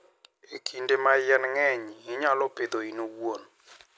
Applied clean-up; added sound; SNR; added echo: none; none; none; none.